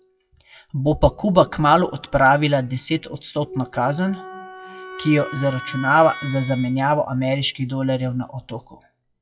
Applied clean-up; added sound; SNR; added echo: classical method WPE with log-MMSE.